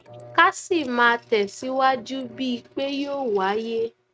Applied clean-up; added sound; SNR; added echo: neural mask model RNNoise.